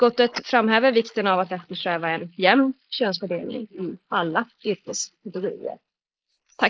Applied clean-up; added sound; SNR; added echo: neural mask model Resemble Enhance denoiser.